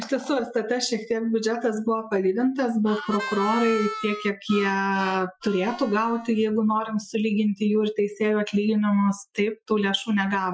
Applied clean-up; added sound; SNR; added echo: classical method Wiener filter.